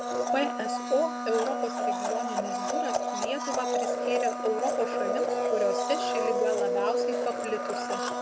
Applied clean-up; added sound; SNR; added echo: none; Domestic sounds, home sounds; -3 dB; none.